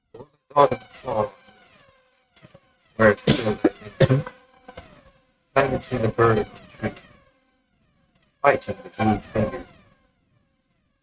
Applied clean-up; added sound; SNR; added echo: neural mask model RNNoise.